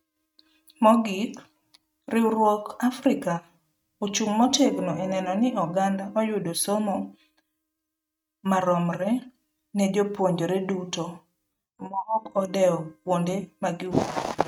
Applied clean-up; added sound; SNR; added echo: neural mask model RNNoise.